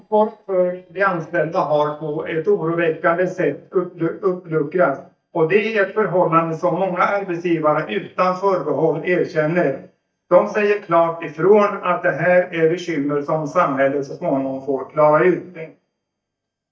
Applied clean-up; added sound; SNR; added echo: neural mask model DeepFilterNet 3.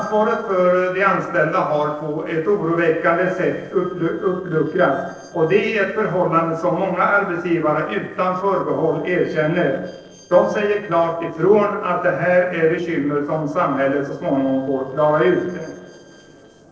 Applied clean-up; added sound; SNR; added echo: neural separator model SepFormer DNS4.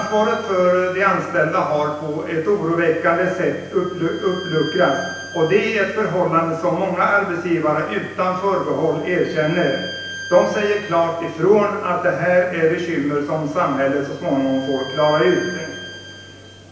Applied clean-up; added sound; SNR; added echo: none; Bowed string instrument; 17 dB; reverberation time 0.9 s.